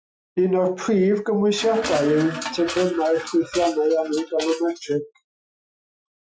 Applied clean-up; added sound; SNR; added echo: classical method Wiener filter.